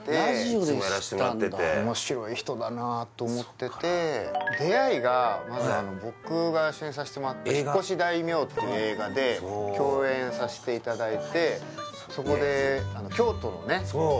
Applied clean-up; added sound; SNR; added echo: none; none; none; none.